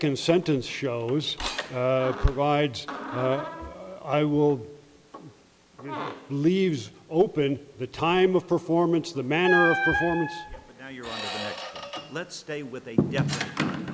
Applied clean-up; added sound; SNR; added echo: none; Squeak; 7 dB; none.